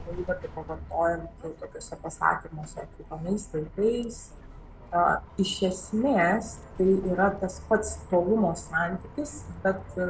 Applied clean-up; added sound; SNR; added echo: none; Bus; 15 dB; none.